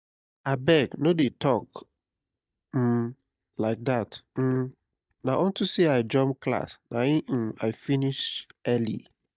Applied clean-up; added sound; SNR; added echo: neural mask model DeepFilterNet 3.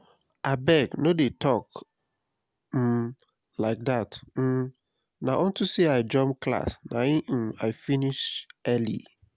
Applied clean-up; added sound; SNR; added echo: none; none; none; none.